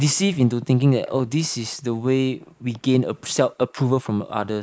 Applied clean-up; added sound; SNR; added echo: neural mask model Resemble Enhance denoiser.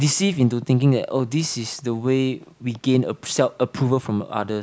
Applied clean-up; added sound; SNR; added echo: none; none; none; none.